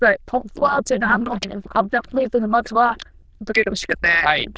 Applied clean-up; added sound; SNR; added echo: neural diffusion model UNIVERSE++.